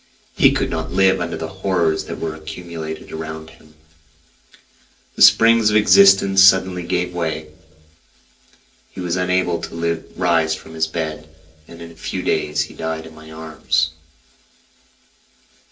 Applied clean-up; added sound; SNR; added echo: none; none; none; reverberation time 0.3 s.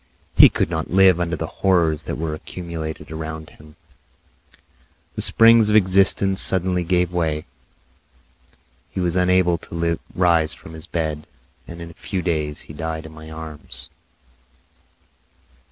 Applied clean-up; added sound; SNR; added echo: none; none; none; none.